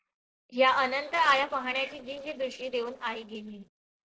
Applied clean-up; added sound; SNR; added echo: neural separator model SepFormer DNS4.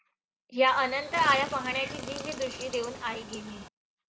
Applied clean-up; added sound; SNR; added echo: none; Chirp, tweet; 10 dB; none.